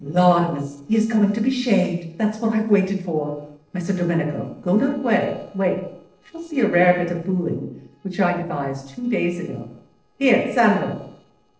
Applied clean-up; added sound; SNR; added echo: neural separator model SepFormer DNS4.